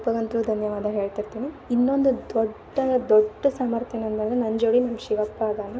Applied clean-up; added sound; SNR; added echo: none; none; none; none.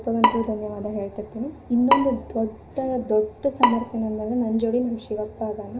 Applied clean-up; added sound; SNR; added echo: none; Bowed string instrument; 3 dB; reverberation time 0.5 s.